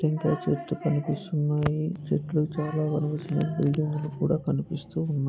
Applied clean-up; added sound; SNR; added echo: none; none; none; none.